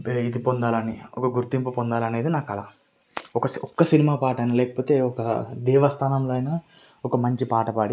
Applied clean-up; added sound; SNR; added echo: none; none; none; none.